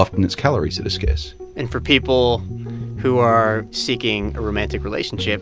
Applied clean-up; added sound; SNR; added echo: none; none; none; none.